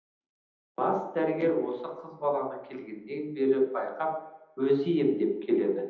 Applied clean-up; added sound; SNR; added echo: none; none; none; reverberation time 0.9 s.